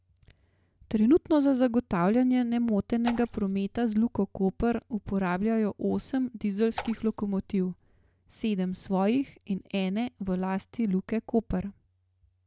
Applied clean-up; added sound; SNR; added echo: none; Raindrop / Splash, splatter; 16 dB; none.